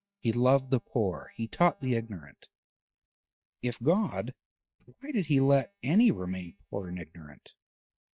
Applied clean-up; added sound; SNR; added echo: neural mask model DeepFilterNet 3.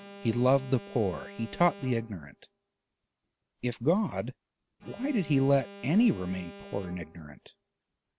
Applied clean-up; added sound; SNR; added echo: none; Alarm; 18 dB; none.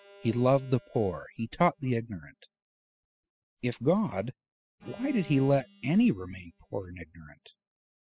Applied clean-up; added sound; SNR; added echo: classical method spectral subtraction.